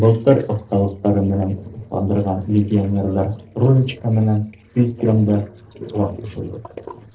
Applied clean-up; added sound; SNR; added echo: neural separator model SepFormer DNS4.